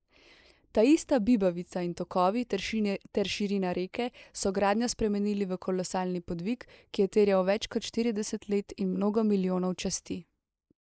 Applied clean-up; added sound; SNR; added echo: neural mask model Resemble Enhance denoiser.